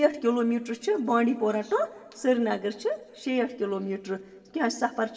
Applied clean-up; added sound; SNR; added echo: none; none; none; reverberation time 2.3 s.